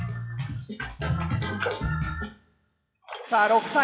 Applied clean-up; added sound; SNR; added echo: classical method log-MMSE.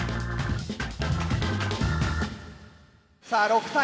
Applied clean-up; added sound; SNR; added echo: none; none; none; none.